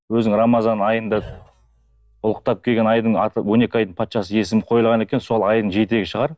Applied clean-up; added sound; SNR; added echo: neural mask model DeepFilterNet 3.